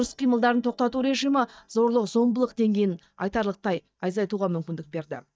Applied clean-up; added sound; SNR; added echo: neural mask model DeepFilterNet 3.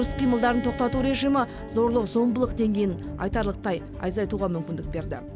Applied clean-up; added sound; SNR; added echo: none; Bowed string instrument; 18 dB; none.